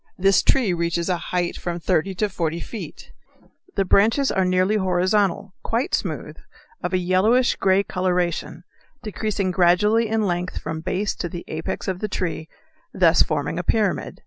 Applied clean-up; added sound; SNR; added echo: none; none; none; none.